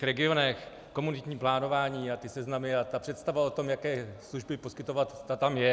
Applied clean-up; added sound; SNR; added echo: none; none; none; none.